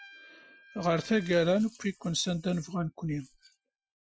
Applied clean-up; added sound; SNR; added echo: classical method Wiener filter.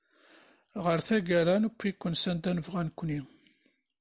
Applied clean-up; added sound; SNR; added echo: none; none; none; none.